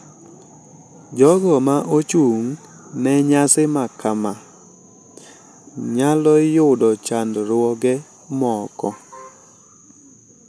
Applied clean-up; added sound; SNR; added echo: none; none; none; none.